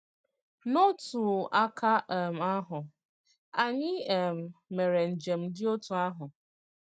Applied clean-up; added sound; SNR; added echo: none; none; none; none.